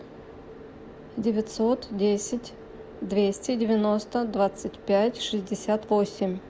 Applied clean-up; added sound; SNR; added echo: none; none; none; none.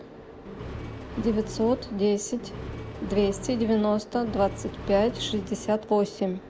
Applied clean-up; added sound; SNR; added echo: none; Accelerating, revving, vroom; 11 dB; none.